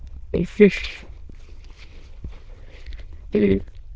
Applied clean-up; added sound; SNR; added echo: neural diffusion model UNIVERSE++.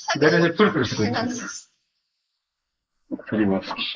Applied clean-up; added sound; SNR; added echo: neural mask model Resemble Enhance denoiser.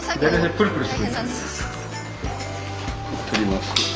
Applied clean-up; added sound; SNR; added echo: none; none; none; none.